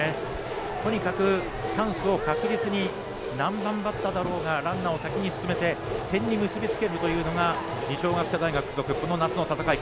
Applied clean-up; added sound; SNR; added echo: none; Crowd / Fireworks; 12 dB; none.